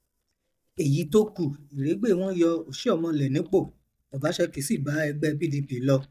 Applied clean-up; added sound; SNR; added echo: neural mask model DeepFilterNet 3.